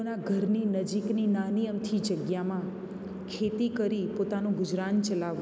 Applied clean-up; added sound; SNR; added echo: none; none; none; none.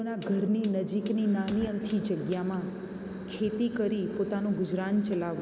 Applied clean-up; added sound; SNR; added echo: none; Fire; 15 dB; none.